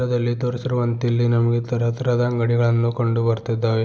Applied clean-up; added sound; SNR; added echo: none; none; none; none.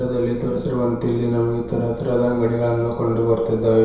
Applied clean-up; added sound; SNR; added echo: none; Thunder; 19 dB; reverberation time 0.7 s.